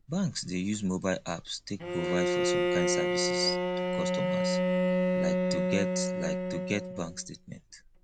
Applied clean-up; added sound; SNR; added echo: none; Bowed string instrument; -4 dB; none.